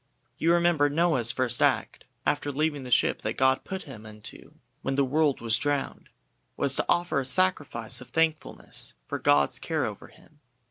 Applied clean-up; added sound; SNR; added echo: none; none; none; none.